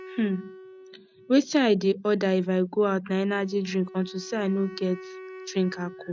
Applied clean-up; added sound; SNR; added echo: neural mask model RNNoise.